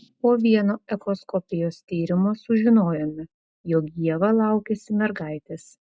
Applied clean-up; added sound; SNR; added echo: none; none; none; none.